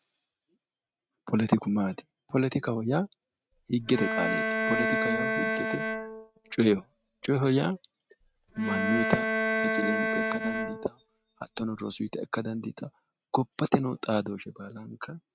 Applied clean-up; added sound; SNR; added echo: neural mask model RNNoise.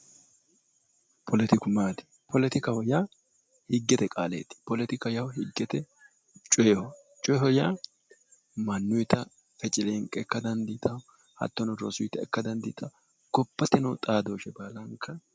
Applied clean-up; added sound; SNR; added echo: none; none; none; none.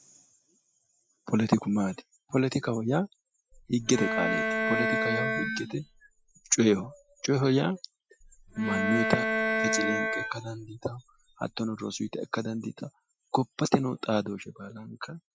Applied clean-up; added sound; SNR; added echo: classical method Wiener filter.